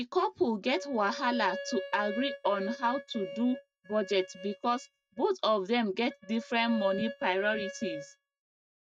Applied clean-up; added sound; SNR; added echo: neural mask model RNNoise.